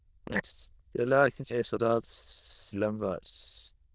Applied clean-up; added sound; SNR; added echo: neural diffusion model UNIVERSE++.